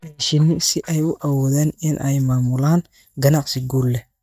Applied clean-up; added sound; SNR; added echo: neural mask model DeepFilterNet 3.